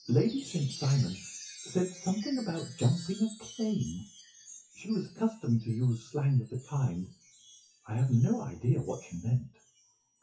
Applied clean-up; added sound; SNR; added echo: classical method WPE with log-MMSE.